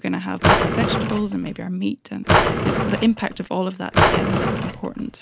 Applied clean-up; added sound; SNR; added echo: none; Drawer open or close; -5 dB; none.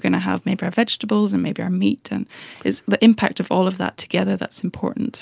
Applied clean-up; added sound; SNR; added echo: none; none; none; none.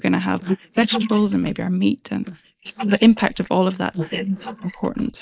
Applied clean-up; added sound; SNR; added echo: neural mask model Resemble Enhance denoiser.